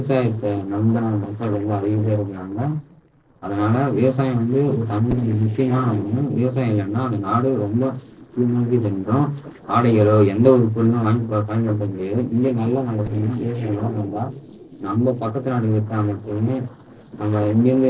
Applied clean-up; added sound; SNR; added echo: neural separator model SepFormer DNS4.